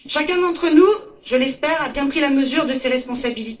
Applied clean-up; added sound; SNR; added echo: neural separator model SepFormer DNS4.